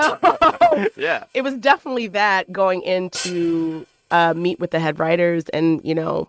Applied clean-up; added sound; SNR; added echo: neural mask model RNNoise.